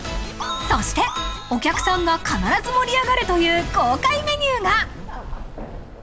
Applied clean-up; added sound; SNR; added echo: none; Keys jangling; 13 dB; none.